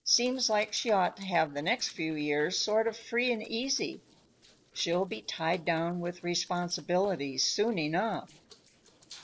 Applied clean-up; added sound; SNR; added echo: neural separator model SepFormer DNS4.